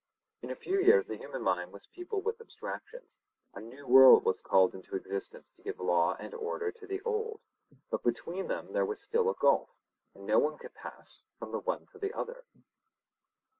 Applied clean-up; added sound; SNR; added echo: none; none; none; none.